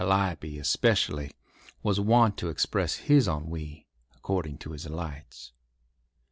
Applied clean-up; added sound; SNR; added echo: none; none; none; none.